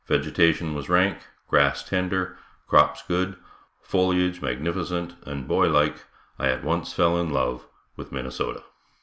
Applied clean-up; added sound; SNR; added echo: none; none; none; none.